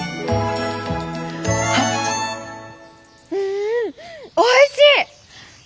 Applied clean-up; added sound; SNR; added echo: none; none; none; none.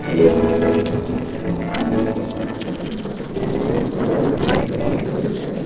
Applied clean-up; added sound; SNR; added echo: neural separator model SepFormer DNS4.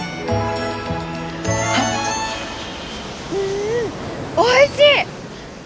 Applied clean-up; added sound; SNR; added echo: none; Fixed-wing aircraft, airplane; 11 dB; none.